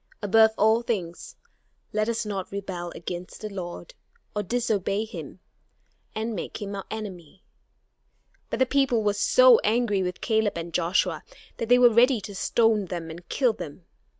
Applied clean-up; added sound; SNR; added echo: none; none; none; none.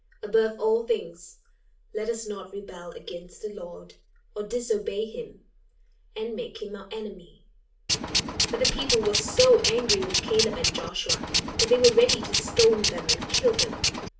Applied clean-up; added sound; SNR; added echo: none; Tools; -1 dB; reverberation time 0.3 s.